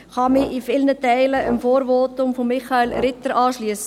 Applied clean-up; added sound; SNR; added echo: none; Brass instrument; 15 dB; none.